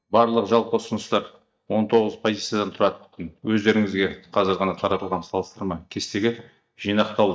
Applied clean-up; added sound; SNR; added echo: neural mask model DeepFilterNet 3.